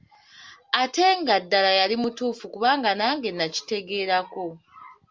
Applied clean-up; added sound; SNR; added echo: none; none; none; none.